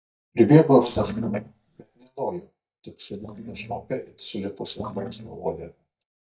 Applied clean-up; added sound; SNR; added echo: neural mask model DeepFilterNet 3.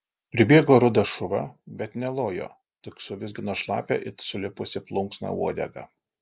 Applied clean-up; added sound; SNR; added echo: none; none; none; none.